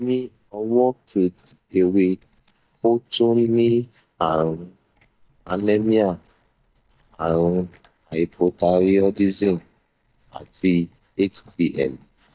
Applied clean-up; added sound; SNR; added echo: neural mask model DeepFilterNet 3.